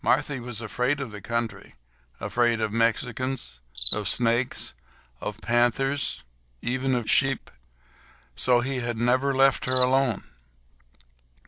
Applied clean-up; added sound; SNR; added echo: none; Cricket; 11 dB; none.